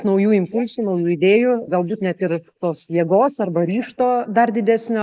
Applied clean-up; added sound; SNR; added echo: neural mask model Resemble Enhance denoiser.